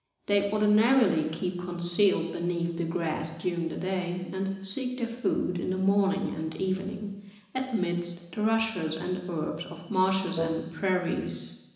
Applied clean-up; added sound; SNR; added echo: none; Wind instrument, woodwind instrument; 6 dB; reverberation time 1.0 s.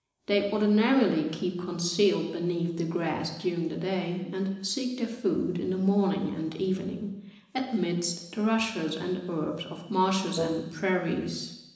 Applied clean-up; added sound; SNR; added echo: neural separator model SepFormer DNS4.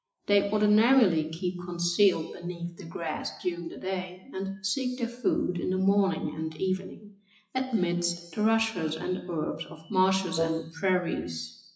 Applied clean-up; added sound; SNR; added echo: classical method WPE with log-MMSE.